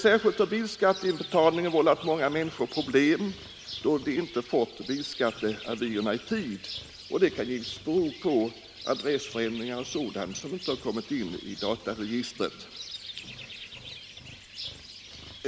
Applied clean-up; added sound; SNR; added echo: none; Bird; 15 dB; none.